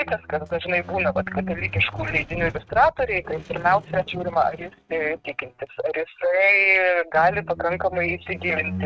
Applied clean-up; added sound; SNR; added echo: neural mask model RNNoise.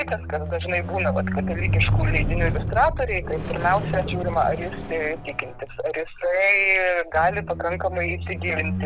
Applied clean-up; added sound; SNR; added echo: none; Squeak; 3 dB; none.